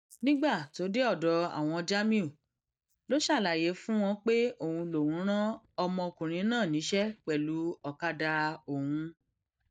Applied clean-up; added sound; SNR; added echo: neural mask model DeepFilterNet 3.